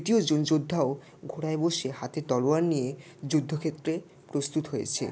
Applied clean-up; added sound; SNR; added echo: none; none; none; none.